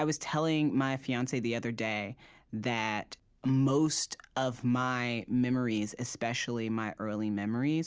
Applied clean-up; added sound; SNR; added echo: none; none; none; none.